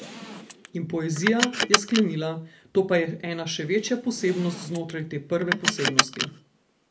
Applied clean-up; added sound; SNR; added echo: none; Car; 3 dB; reverberation time 0.3 s.